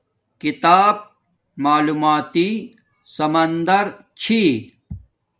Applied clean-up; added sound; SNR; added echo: none; none; none; none.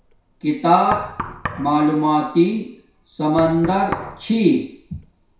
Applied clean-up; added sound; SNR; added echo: none; Knock; 14 dB; reverberation time 0.6 s.